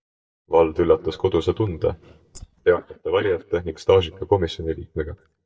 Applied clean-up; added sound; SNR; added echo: neural mask model DeepFilterNet 3.